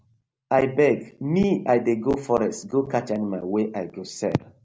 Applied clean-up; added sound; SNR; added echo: none; none; none; none.